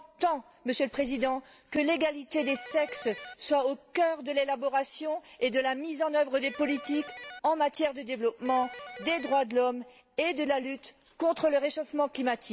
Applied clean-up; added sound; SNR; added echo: none; Electric guitar; 13 dB; none.